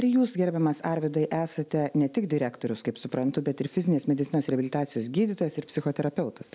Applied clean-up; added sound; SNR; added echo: none; none; none; none.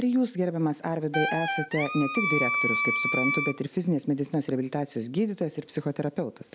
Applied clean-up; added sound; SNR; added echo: none; Wind instrument, woodwind instrument; 0 dB; none.